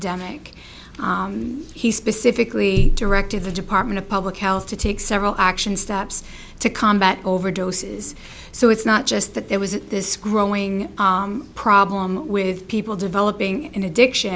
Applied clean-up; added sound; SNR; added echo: none; none; none; none.